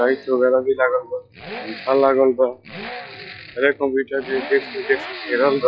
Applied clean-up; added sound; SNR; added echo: classical method log-MMSE.